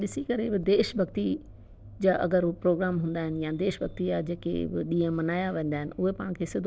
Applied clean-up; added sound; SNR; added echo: none; none; none; none.